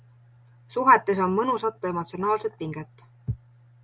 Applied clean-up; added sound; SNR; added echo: none; none; none; none.